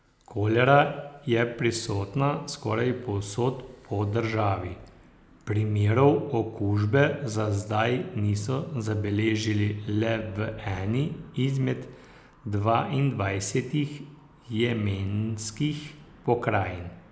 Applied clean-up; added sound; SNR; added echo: none; none; none; none.